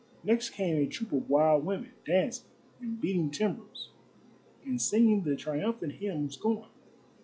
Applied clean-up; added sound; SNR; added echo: classical method log-MMSE.